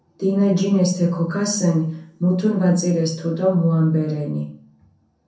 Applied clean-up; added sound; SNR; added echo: none; none; none; reverberation time 0.5 s.